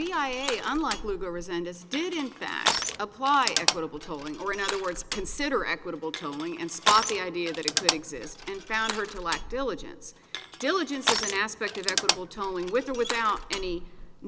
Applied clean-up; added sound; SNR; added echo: none; Crushing; 3 dB; none.